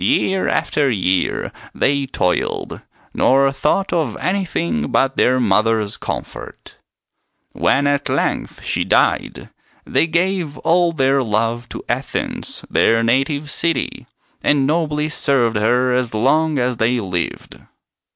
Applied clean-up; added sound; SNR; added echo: none; none; none; none.